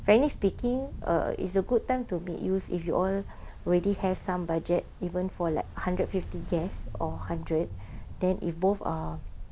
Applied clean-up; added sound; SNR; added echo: none; Ocean; 10 dB; none.